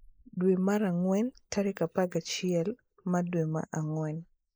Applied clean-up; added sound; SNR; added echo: neural mask model Resemble Enhance denoiser.